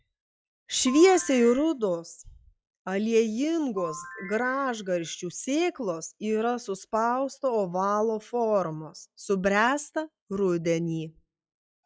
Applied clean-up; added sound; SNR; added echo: classical method log-MMSE.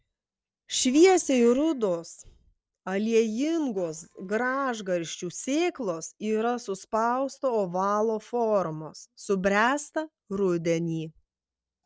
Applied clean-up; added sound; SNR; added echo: neural separator model SepFormer DNS4.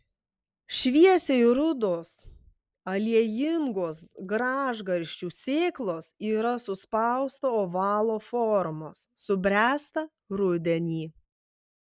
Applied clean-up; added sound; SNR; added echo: neural mask model Resemble Enhance denoiser.